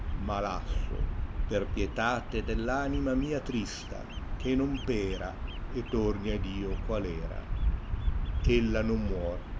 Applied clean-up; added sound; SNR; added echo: none; Bird vocalization, bird call, bird song; 0 dB; none.